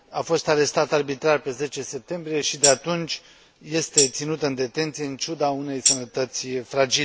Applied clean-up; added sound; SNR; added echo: none; Tambourine; 2 dB; none.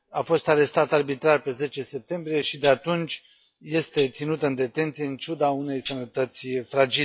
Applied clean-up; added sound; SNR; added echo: classical method log-MMSE.